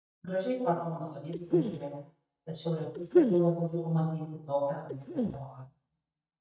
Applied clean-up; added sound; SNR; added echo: neural mask model DeepFilterNet 3.